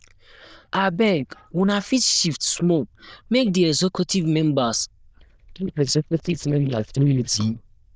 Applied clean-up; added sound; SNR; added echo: neural diffusion model UNIVERSE++.